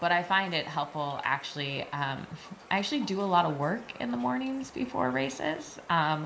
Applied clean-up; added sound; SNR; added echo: none; Raindrop; 19 dB; reverberation time 0.5 s.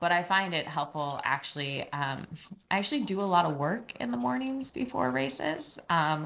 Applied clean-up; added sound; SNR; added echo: neural separator model SepFormer DNS4.